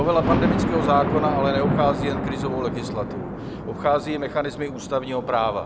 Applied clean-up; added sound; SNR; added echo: none; Thunder; 1 dB; none.